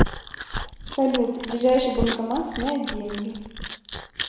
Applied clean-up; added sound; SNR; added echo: none; Chewing, mastication; 4 dB; reverberation time 1.0 s.